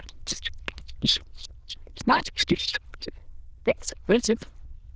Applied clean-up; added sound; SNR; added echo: neural diffusion model UNIVERSE++.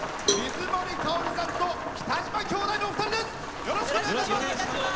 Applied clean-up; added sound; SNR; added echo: none; Cowbell + Rain; 2 dB; none.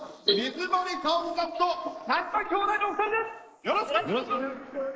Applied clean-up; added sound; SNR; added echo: neural mask model Resemble Enhance denoiser.